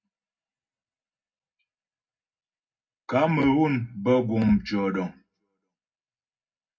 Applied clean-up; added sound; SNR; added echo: none; none; none; reverberation time 0.3 s.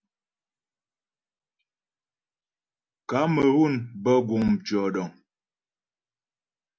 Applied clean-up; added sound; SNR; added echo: none; none; none; none.